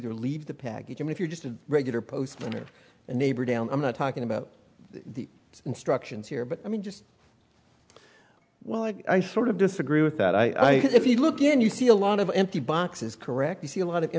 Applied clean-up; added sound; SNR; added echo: none; none; none; none.